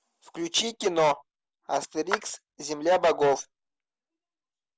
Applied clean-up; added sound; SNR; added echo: none; Clapping; 10 dB; none.